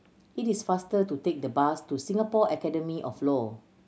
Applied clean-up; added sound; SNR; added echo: none; none; none; none.